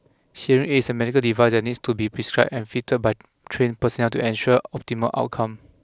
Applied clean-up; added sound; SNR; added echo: none; none; none; none.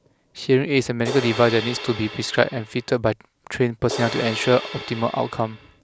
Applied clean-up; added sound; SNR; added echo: none; Crash cymbal; 10 dB; none.